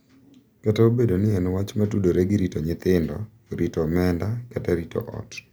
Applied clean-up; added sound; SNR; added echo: none; none; none; none.